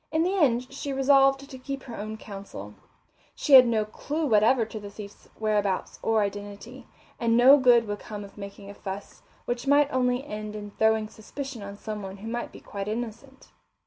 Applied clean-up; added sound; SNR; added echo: none; none; none; none.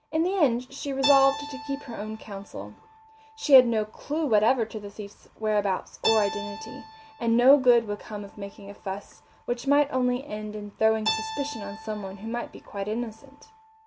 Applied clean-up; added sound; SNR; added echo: none; Keyboard (musical); 13 dB; none.